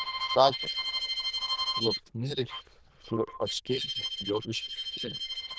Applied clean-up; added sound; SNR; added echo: neural diffusion model UNIVERSE++.